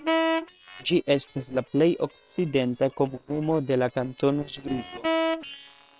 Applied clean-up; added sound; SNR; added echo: neural separator model SepFormer WHAM!.